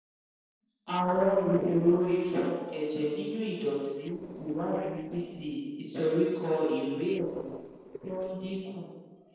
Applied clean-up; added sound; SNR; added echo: neural separator model SepFormer DNS4.